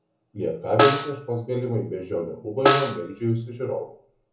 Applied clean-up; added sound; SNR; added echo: none; Snare drum; 0 dB; reverberation time 0.6 s.